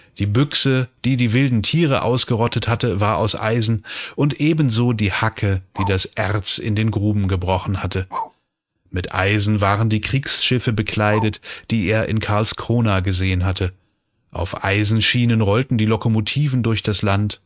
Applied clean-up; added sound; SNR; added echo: neural mask model RNNoise.